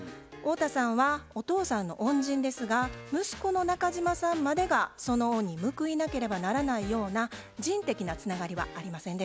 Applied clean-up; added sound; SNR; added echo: none; none; none; none.